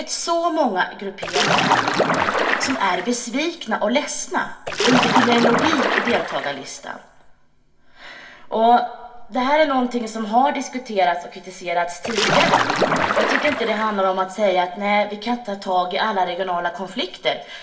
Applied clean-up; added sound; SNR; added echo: none; Splash, splatter; -1 dB; reverberation time 0.5 s.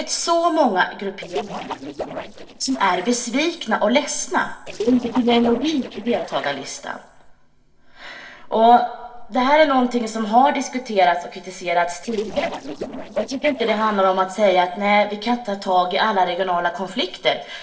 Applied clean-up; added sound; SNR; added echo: neural separator model SepFormer DNS4.